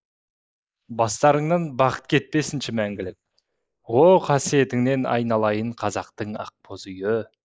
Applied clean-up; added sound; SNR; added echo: neural mask model Resemble Enhance denoiser.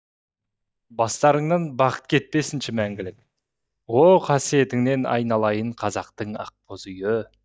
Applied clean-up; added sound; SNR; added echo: neural mask model DeepFilterNet 3.